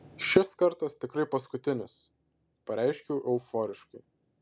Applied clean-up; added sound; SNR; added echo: none; none; none; none.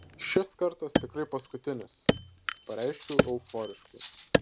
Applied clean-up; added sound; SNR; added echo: none; Wood + Cutlery, silverware; -3 dB; none.